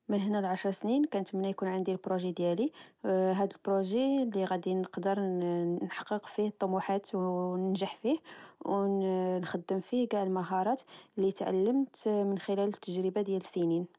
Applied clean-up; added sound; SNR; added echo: none; none; none; none.